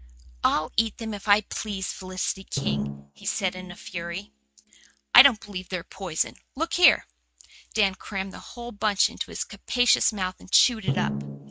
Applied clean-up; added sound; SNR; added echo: neural mask model RNNoise.